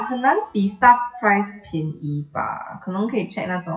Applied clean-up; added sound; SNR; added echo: classical method WPE with log-MMSE.